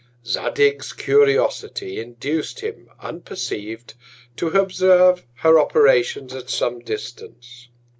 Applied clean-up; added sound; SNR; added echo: none; none; none; none.